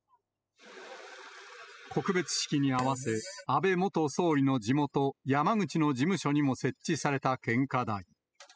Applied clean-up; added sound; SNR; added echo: classical method spectral subtraction.